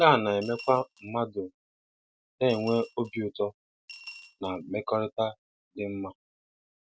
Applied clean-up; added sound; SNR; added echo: none; Coin (dropping) / Glass; 18 dB; none.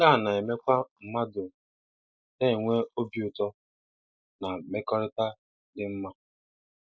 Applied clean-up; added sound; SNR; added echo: neural mask model Resemble Enhance denoiser.